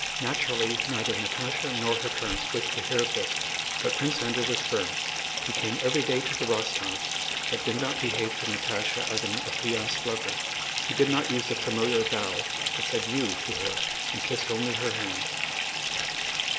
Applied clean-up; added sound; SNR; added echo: none; Fill (with liquid) / Bathtub (filling or washing); -2 dB; none.